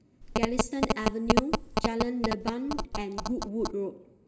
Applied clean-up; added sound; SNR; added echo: none; Telephone; -3 dB; reverberation time 2.1 s.